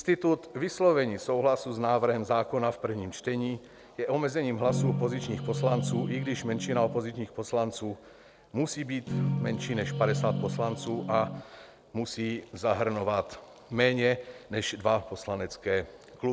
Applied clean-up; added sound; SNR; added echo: none; Guitar; 2 dB; none.